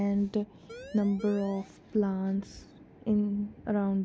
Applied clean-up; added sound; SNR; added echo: none; Siren; 16 dB; none.